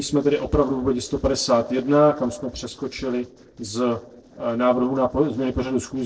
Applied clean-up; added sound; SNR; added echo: neural separator model SepFormer DNS4.